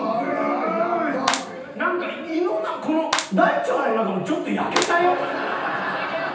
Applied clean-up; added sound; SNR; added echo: none; Clapping; 9 dB; reverberation time 0.9 s.